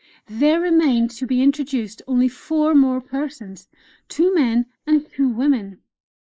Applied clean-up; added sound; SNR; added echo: neural mask model Resemble Enhance denoiser.